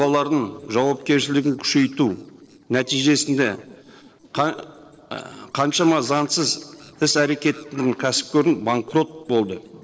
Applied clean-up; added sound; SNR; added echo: neural separator model SepFormer DNS4.